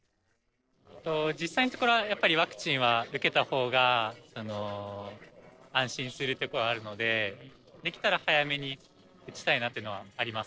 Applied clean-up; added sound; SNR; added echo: neural separator model SepFormer DNS4.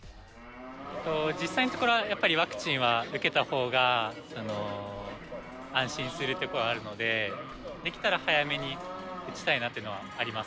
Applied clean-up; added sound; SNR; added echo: none; Livestock, farm animals, working animals; 11 dB; none.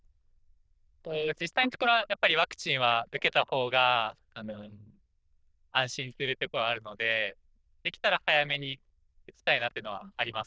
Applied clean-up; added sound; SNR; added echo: neural diffusion model UNIVERSE++.